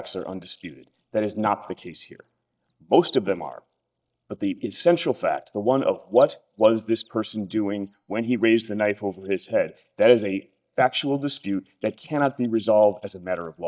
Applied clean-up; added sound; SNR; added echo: neural mask model DeepFilterNet 3.